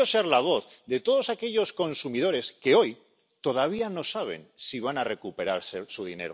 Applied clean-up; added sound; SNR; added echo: none; none; none; none.